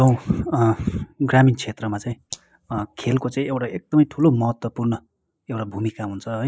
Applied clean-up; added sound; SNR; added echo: neural mask model Resemble Enhance denoiser.